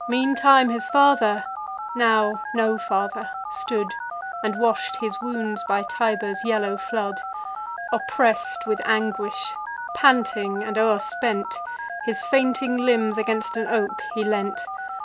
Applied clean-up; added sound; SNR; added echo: none; Telephone; 8 dB; none.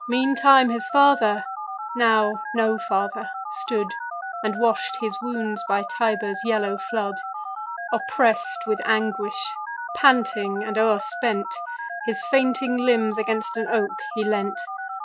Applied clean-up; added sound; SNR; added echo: classical method Wiener filter.